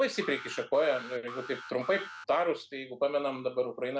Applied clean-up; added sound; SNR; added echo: none; Alarm; 16 dB; none.